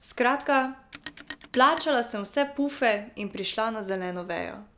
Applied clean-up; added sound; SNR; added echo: none; Telephone; 18 dB; none.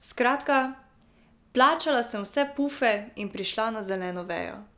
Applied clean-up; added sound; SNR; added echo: none; none; none; none.